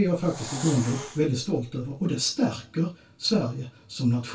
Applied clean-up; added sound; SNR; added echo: none; Hiss; 12 dB; reverberation time 0.2 s.